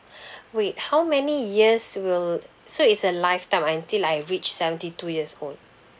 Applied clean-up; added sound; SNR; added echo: none; none; none; none.